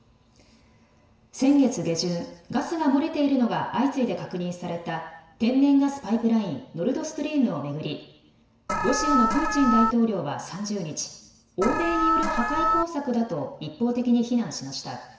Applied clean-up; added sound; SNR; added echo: none; Alarm; -2 dB; reverberation time 0.9 s.